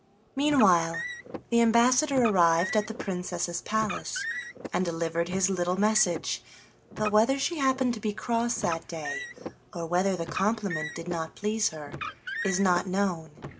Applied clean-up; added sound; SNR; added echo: none; Car; 12 dB; none.